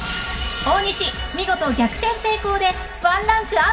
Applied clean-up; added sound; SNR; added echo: none; none; none; reverberation time 1.2 s.